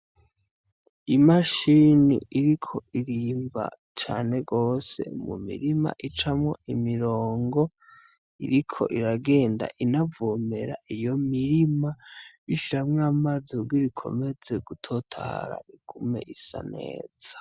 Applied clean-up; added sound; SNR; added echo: none; none; none; none.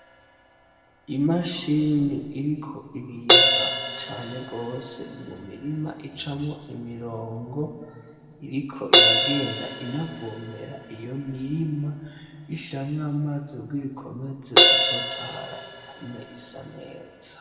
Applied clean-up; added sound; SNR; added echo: none; Crash cymbal; -4 dB; reverberation time 2.0 s.